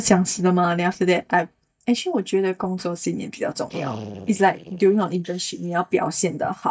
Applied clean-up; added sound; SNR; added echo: neural mask model DeepFilterNet 3.